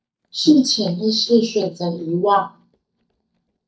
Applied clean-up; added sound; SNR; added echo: neural mask model DeepFilterNet 3.